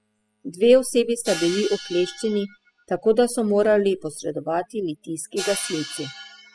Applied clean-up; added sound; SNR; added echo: classical method spectral subtraction.